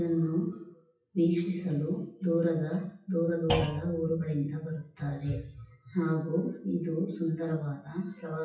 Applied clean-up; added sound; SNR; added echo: classical method WPE with log-MMSE.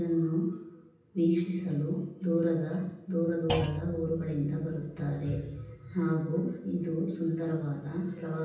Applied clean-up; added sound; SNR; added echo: none; Thump, thud; 11 dB; reverberation time 0.9 s.